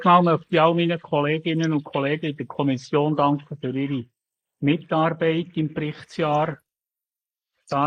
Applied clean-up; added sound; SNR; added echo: neural mask model Resemble Enhance denoiser.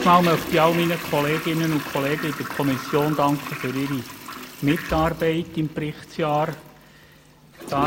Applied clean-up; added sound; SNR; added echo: none; Toilet flush; 10 dB; none.